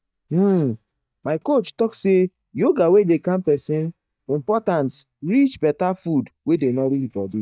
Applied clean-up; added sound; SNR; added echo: neural mask model DeepFilterNet 3.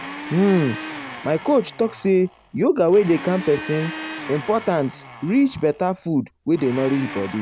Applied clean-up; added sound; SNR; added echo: none; Domestic sounds, home sounds; 14 dB; none.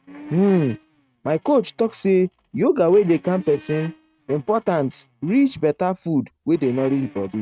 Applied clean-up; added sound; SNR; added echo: neural mask model RNNoise.